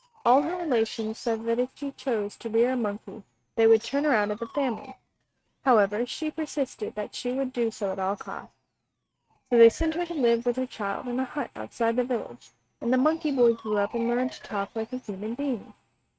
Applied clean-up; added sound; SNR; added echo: neural mask model RNNoise.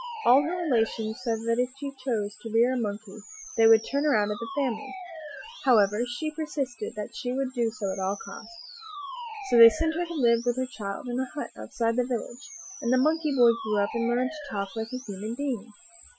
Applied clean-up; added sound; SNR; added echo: classical method Wiener filter.